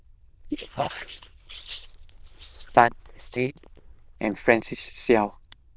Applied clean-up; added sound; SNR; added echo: neural diffusion model UNIVERSE++.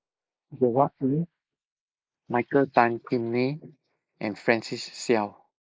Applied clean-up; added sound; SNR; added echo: neural mask model Resemble Enhance denoiser.